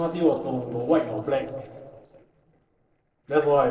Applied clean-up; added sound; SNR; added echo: neural separator model SepFormer DNS4.